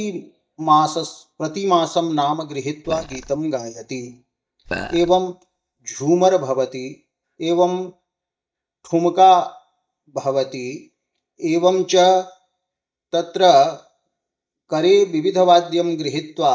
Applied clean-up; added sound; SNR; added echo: neural mask model DeepFilterNet 3.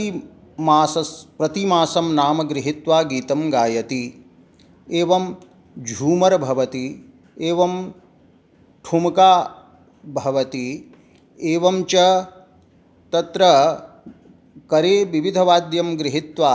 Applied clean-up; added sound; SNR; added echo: none; none; none; none.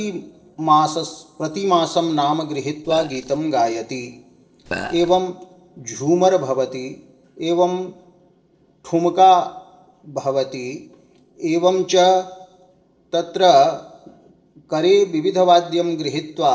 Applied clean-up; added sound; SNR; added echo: neural separator model SepFormer DNS4.